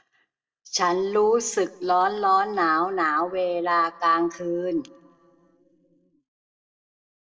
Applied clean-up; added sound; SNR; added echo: none; none; none; reverberation time 1.0 s.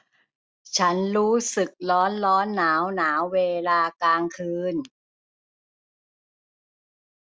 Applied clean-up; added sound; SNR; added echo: none; none; none; none.